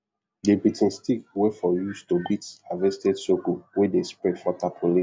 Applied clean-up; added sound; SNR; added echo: none; none; none; none.